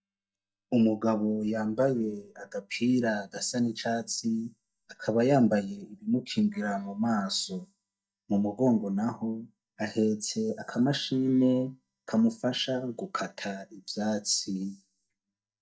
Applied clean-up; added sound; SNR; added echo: neural mask model DeepFilterNet 3.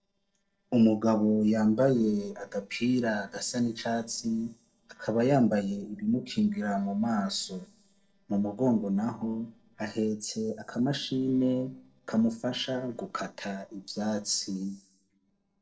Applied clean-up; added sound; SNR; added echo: neural separator model SepFormer DNS4.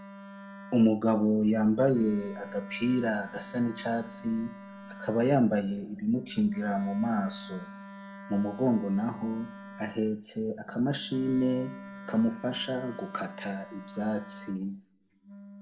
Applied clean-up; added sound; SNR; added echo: none; Wind instrument, woodwind instrument; 16 dB; reverberation time 0.9 s.